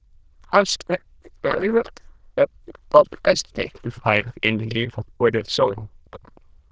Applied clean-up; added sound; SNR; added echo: neural diffusion model UNIVERSE++.